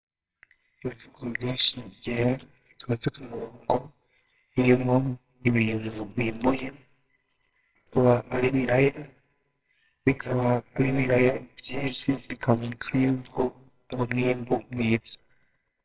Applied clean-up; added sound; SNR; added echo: neural separator model SepFormer WHAMR!.